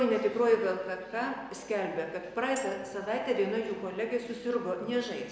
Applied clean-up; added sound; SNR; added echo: none; Tambourine; 19 dB; none.